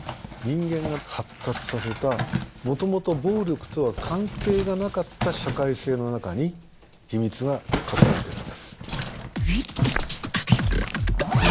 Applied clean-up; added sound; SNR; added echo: none; Zipper (clothing); 2 dB; none.